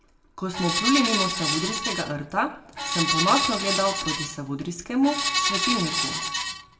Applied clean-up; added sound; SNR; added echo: none; Screech; -1 dB; reverberation time 0.6 s.